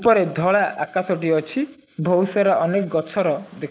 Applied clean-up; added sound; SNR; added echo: neural mask model Resemble Enhance denoiser.